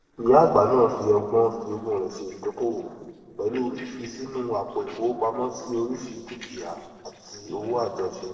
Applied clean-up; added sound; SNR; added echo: neural separator model SepFormer DNS4.